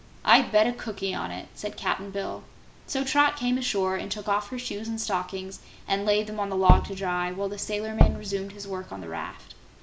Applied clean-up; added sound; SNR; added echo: none; Tap / Bass drum; -3 dB; none.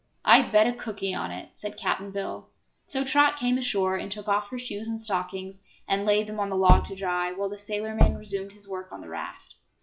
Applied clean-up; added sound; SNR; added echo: classical method log-MMSE.